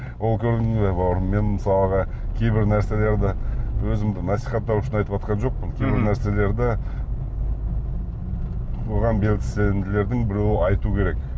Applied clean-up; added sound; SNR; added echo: none; none; none; none.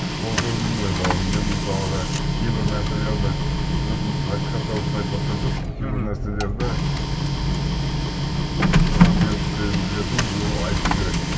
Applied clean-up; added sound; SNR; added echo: none; Printer; -2 dB; reverberation time 0.7 s.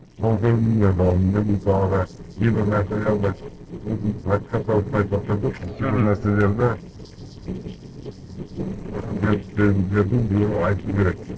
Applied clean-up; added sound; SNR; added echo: neural separator model SepFormer DNS4.